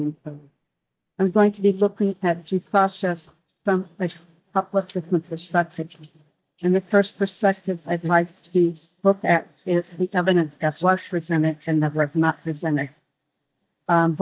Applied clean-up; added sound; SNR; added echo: neural mask model DeepFilterNet 3.